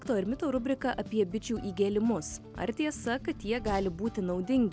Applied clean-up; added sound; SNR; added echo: none; Train; 20 dB; none.